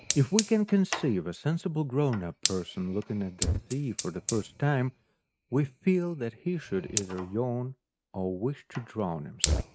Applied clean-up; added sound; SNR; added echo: neural mask model RNNoise.